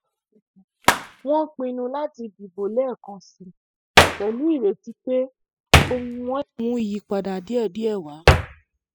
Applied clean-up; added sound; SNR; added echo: classical method spectral subtraction.